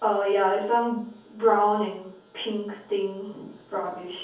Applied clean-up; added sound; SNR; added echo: none; none; none; reverberation time 0.6 s.